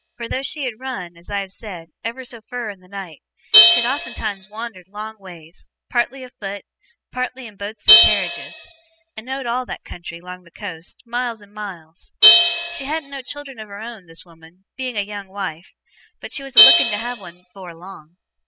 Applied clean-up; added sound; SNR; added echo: classical method spectral subtraction.